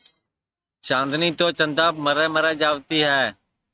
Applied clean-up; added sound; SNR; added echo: neural mask model RNNoise.